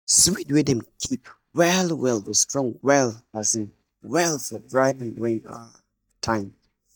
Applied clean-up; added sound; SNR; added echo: neural mask model DeepFilterNet 3.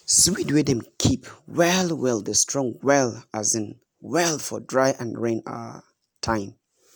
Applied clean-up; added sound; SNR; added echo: none; none; none; none.